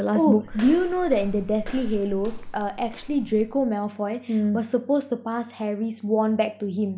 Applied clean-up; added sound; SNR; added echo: none; Walk, footsteps; 10 dB; none.